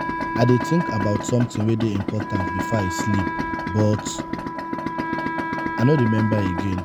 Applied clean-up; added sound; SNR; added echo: none; Idling + Wind instrument, woodwind instrument; 3 dB; none.